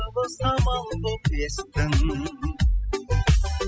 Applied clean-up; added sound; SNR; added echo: classical method spectral subtraction.